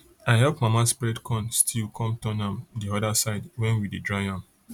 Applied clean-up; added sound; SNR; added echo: none; none; none; none.